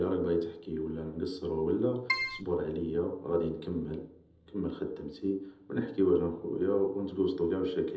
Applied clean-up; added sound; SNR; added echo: none; Keyboard (musical); 0 dB; reverberation time 0.8 s.